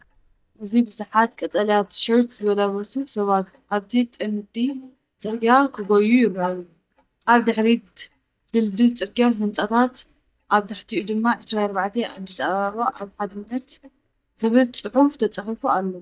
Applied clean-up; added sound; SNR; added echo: neural mask model DeepFilterNet 3.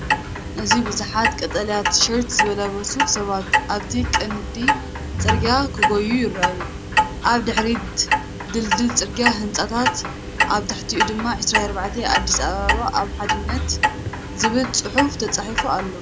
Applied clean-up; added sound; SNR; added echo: none; Clock; 0 dB; none.